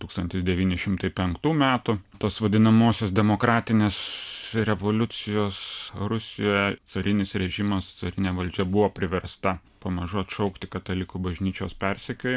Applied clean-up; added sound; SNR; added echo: none; none; none; none.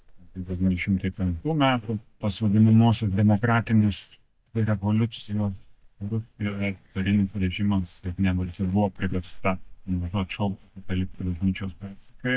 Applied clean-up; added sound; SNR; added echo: neural mask model DeepFilterNet 3.